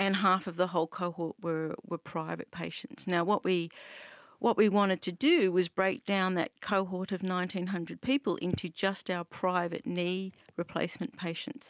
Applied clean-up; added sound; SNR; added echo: none; none; none; none.